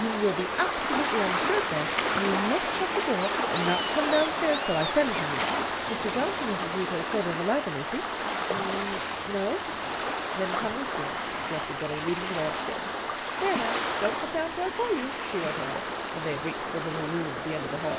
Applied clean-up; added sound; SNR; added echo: none; Waves, surf; -1 dB; none.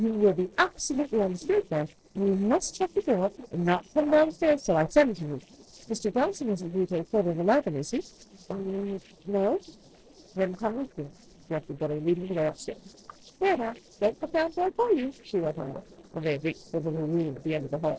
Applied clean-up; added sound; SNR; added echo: neural separator model SepFormer DNS4.